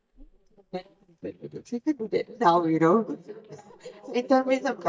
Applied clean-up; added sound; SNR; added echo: neural mask model DeepFilterNet 3.